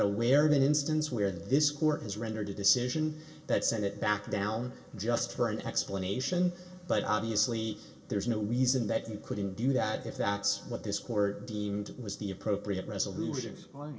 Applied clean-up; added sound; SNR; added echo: none; none; none; reverberation time 0.2 s.